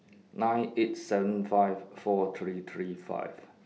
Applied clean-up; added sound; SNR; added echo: none; none; none; none.